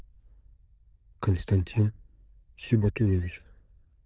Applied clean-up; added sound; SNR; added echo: neural diffusion model UNIVERSE++.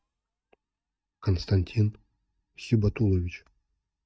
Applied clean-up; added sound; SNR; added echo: neural mask model DeepFilterNet 3.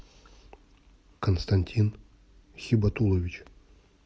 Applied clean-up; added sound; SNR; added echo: none; none; none; none.